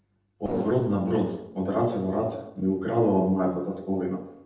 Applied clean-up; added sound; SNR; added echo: neural separator model SepFormer DNS4.